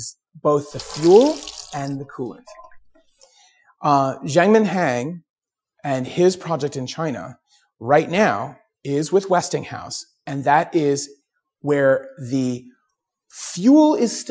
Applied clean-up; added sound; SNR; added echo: classical method Wiener filter.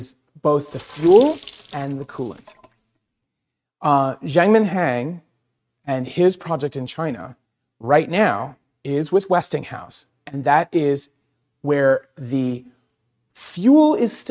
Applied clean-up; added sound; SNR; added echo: neural mask model RNNoise.